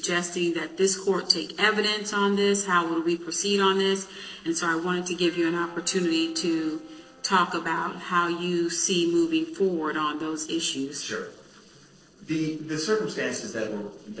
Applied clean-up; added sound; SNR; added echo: neural separator model SepFormer DNS4.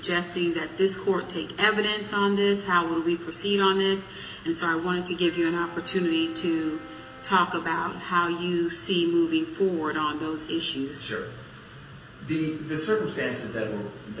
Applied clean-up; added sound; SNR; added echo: none; Wind instrument, woodwind instrument; 20 dB; reverberation time 1.6 s.